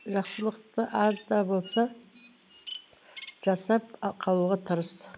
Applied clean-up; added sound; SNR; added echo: none; Bird vocalization, bird call, bird song; 19 dB; none.